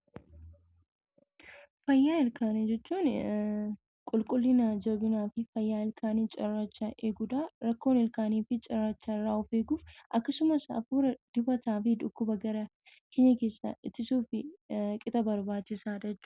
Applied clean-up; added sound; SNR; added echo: none; none; none; none.